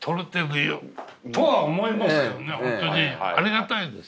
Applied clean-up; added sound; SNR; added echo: none; none; none; none.